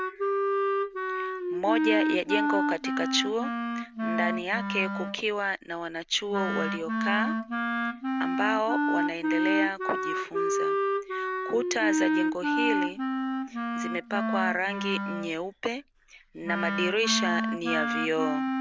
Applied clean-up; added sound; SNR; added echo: none; Wind instrument, woodwind instrument; -3 dB; none.